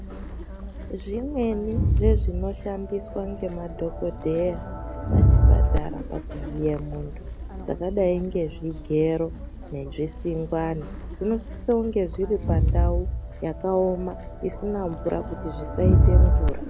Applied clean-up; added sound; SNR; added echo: none; Crowd; -4 dB; none.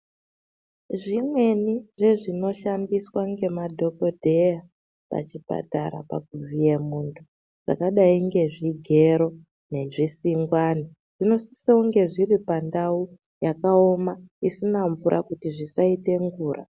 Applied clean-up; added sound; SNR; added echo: none; none; none; none.